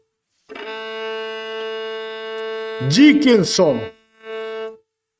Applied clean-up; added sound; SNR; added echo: neural mask model RNNoise.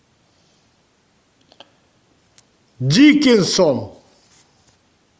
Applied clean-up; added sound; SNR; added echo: none; none; none; none.